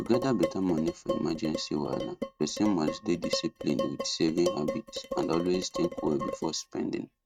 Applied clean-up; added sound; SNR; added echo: neural mask model RNNoise.